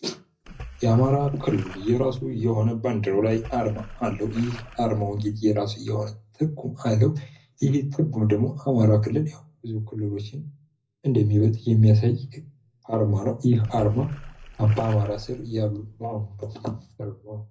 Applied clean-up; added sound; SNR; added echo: none; Splash, splatter; 18 dB; reverberation time 0.4 s.